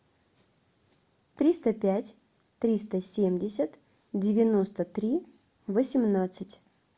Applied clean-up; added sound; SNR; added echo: none; none; none; none.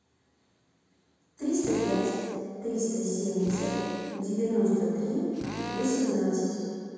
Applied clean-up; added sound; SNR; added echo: none; Drill; 11 dB; reverberation time 2.1 s.